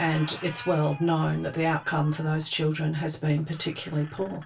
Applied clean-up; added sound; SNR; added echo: none; Squeak; 19 dB; reverberation time 0.2 s.